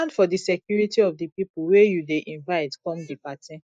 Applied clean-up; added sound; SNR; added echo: neural mask model Resemble Enhance denoiser.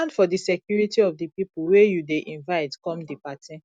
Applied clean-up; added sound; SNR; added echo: none; none; none; none.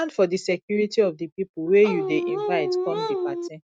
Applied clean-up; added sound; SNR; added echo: neural mask model RNNoise.